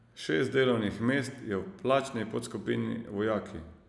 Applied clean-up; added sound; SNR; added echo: none; none; none; none.